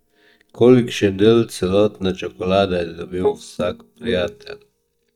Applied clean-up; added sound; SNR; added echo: neural mask model DeepFilterNet 3.